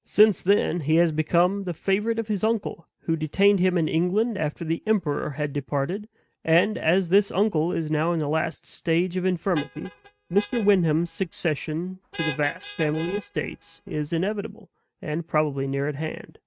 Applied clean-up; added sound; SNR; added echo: neural mask model RNNoise.